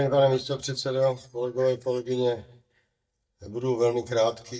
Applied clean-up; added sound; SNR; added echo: neural mask model DeepFilterNet 3.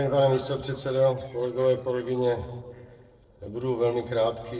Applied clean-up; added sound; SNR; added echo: neural separator model SepFormer DNS4.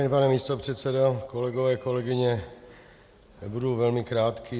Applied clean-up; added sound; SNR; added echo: none; none; none; none.